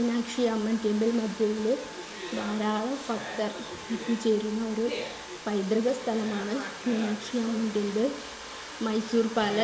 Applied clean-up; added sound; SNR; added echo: none; Domestic sounds, home sounds; 11 dB; reverberation time 0.9 s.